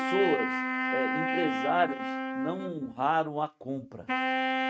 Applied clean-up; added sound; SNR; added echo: neural mask model RNNoise.